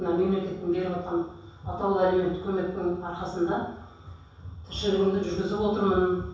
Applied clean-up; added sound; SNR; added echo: none; none; none; reverberation time 0.7 s.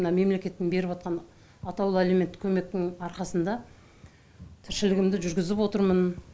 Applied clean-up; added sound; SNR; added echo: none; none; none; none.